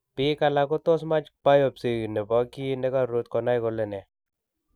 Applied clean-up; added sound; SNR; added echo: none; none; none; none.